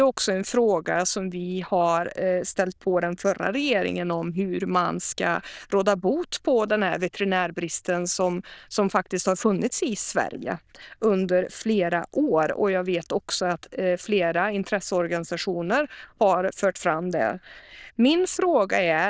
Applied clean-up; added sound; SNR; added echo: neural diffusion model UNIVERSE++.